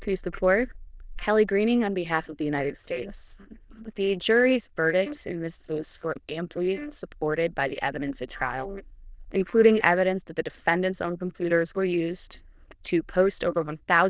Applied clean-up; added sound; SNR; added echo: neural diffusion model UNIVERSE++.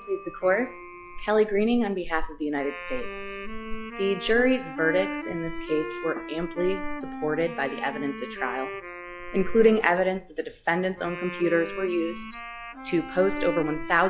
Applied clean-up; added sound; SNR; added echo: classical method log-MMSE.